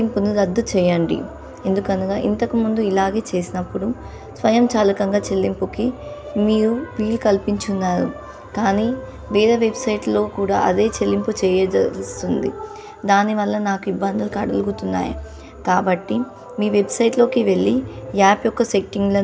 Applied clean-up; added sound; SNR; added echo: none; none; none; none.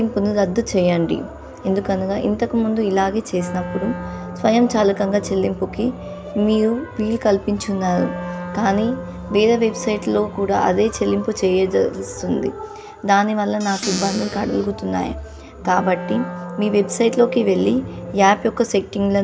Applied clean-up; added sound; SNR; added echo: none; Squeak / Cupboard open or close + Wind instrument, woodwind instrument; 13 dB; none.